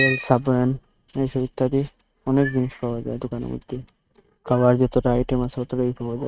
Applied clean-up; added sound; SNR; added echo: neural mask model RNNoise.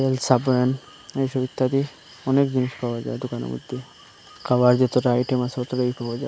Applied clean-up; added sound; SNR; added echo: none; none; none; none.